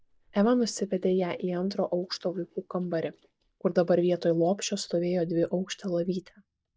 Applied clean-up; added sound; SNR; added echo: neural mask model DeepFilterNet 3.